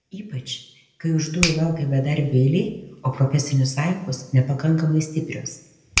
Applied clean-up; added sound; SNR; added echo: none; Finger snapping; 12 dB; reverberation time 0.7 s.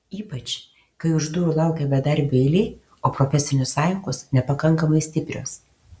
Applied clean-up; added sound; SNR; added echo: none; none; none; none.